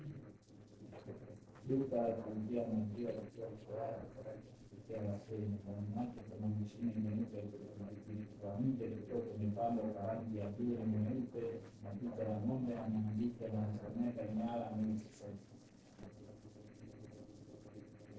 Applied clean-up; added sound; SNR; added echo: neural separator model SepFormer DNS4.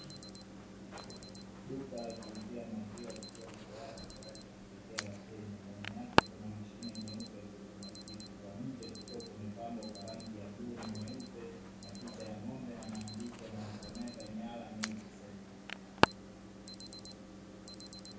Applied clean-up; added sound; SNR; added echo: none; Alarm; -5 dB; reverberation time 0.6 s.